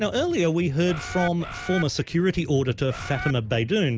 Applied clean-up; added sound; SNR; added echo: none; Bird; 9 dB; none.